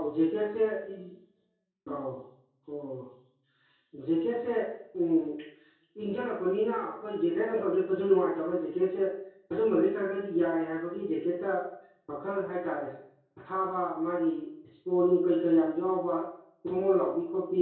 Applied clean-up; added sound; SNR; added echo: none; none; none; reverberation time 0.6 s.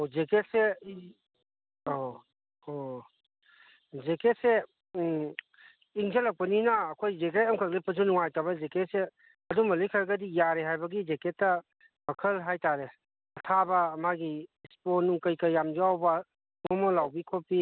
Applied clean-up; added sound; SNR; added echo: none; none; none; none.